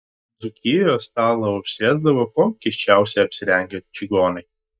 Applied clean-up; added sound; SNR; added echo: neural mask model DeepFilterNet 3.